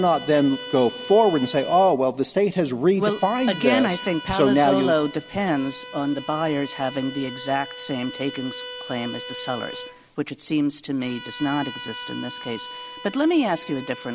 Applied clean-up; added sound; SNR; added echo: none; Bowed string instrument; 14 dB; none.